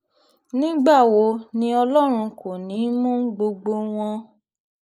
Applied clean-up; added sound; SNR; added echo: neural mask model Resemble Enhance denoiser.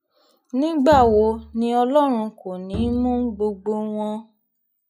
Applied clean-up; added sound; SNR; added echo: classical method log-MMSE.